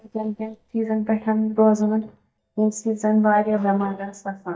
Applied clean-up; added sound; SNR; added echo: neural mask model DeepFilterNet 3.